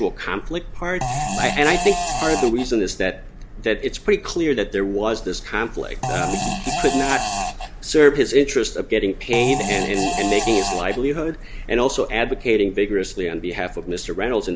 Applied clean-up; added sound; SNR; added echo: none; Fart; 4 dB; none.